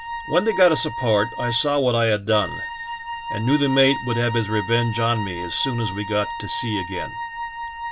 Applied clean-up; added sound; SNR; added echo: none; Wind instrument, woodwind instrument; 8 dB; none.